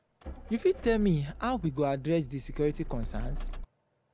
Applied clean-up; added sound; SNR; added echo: none; Motor vehicle (road); 7 dB; none.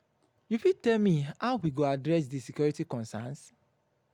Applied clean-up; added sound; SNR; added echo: none; none; none; none.